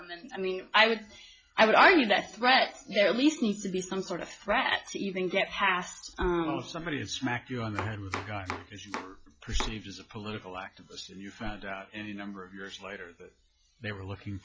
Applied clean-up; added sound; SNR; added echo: classical method log-MMSE.